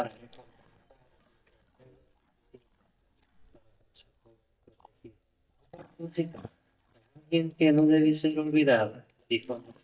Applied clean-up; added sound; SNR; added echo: neural mask model DeepFilterNet 3.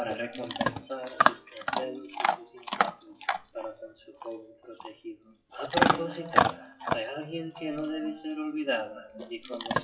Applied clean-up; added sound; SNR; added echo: classical method WPE with log-MMSE.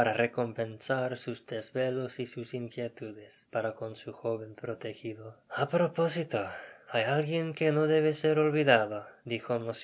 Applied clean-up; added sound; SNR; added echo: none; none; none; none.